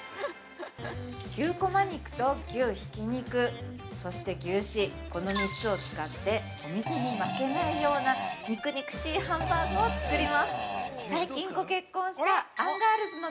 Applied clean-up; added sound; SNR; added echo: none; Fart; 4 dB; none.